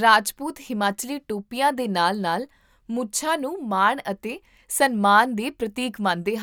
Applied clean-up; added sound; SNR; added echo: none; none; none; none.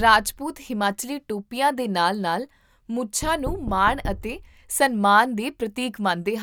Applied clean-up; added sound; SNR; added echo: none; Knock; 15 dB; none.